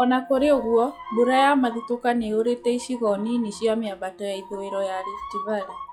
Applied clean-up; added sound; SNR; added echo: classical method log-MMSE.